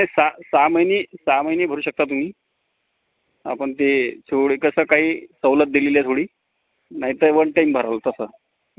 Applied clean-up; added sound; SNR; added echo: none; none; none; none.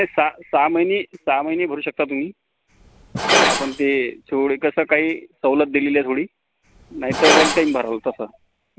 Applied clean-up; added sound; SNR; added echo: none; Glass; 5 dB; none.